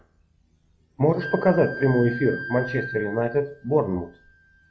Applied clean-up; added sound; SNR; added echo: classical method log-MMSE.